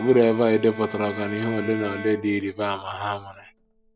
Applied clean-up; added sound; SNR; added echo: none; Bowed string instrument; 15 dB; none.